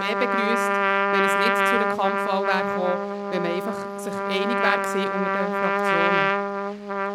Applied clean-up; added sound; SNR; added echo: none; Trumpet; -5 dB; none.